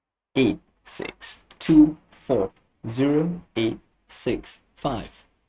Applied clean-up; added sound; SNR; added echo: neural mask model RNNoise.